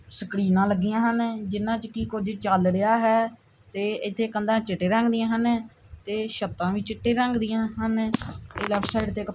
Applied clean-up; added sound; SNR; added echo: none; none; none; none.